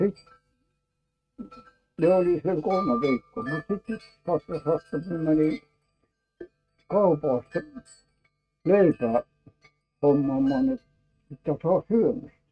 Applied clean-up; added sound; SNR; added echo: neural mask model RNNoise.